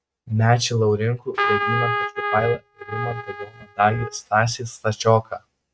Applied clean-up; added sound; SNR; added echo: neural mask model RNNoise.